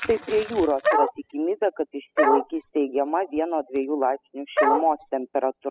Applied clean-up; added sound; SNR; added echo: classical method spectral subtraction.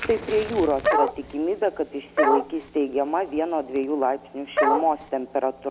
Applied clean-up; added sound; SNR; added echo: none; Fire + Bark; 3 dB; none.